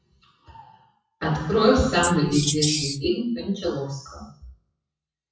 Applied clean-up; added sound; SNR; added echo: classical method WPE with log-MMSE.